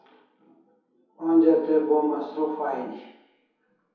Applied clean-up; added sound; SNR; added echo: none; none; none; reverberation time 2.0 s.